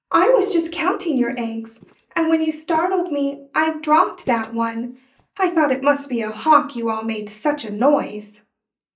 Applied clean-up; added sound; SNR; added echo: neural mask model DeepFilterNet 3.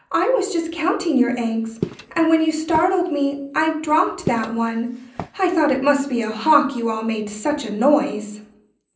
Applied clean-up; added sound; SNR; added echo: none; Walk, footsteps; 13 dB; reverberation time 0.6 s.